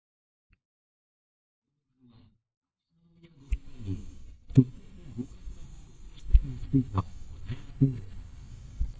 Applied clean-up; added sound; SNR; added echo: neural mask model DeepFilterNet 3.